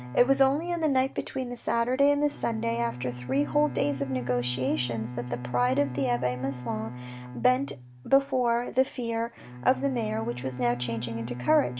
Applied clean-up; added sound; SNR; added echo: none; Bowed string instrument; 11 dB; none.